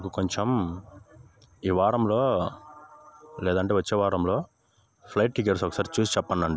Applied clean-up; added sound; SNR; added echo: none; none; none; none.